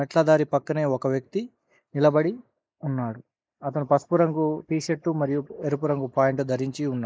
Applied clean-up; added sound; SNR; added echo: neural mask model Resemble Enhance denoiser.